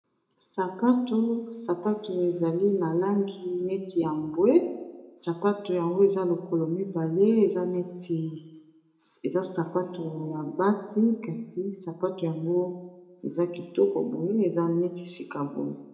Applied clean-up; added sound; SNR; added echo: none; none; none; reverberation time 0.5 s.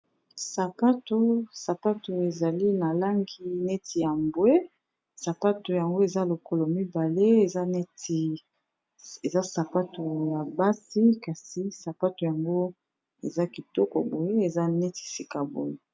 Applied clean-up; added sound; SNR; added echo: none; none; none; none.